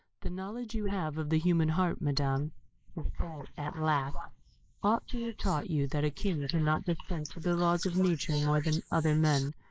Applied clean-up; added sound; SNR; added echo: neural mask model Resemble Enhance denoiser.